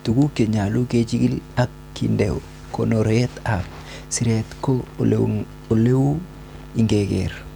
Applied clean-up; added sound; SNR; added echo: none; none; none; none.